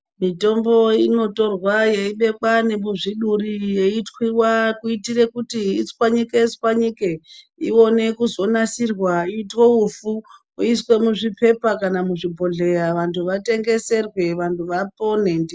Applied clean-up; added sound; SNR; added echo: none; none; none; none.